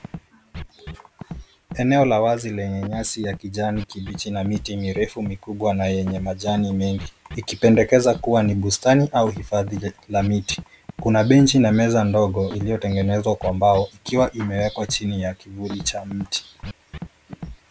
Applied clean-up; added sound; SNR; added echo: none; Scratching (performance technique); 16 dB; none.